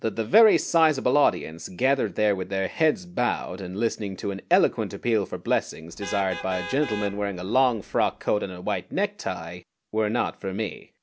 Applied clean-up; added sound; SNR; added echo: none; Vehicle horn, car horn, honking; 13 dB; none.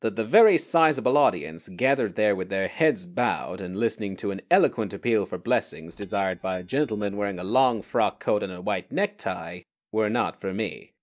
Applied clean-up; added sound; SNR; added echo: neural mask model DeepFilterNet 3.